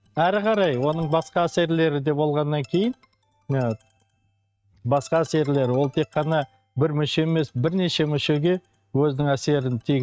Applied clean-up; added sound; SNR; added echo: neural mask model RNNoise.